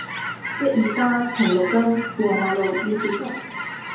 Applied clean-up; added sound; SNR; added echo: none; Chirp, tweet / Fowl; 7 dB; reverberation time 0.9 s.